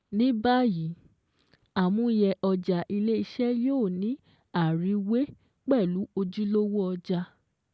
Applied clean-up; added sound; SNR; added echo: none; none; none; none.